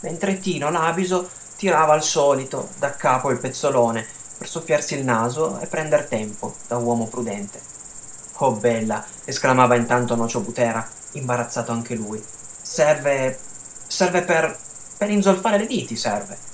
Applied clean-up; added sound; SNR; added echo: none; Cricket; 14 dB; none.